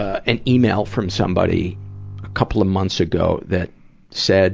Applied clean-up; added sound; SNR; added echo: none; Bowed string instrument; 15 dB; none.